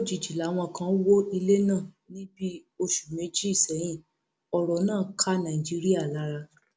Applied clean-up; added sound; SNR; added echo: none; none; none; none.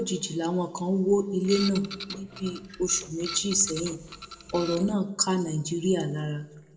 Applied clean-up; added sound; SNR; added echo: none; Printer; 12 dB; reverberation time 0.8 s.